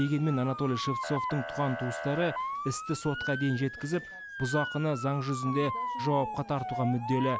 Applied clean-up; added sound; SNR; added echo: none; Motor vehicle (road) / Siren; 6 dB; none.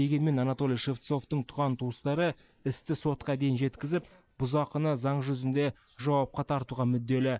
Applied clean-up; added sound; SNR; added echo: neural mask model Resemble Enhance denoiser.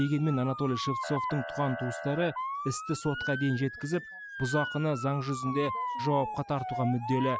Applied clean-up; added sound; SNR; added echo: classical method spectral subtraction.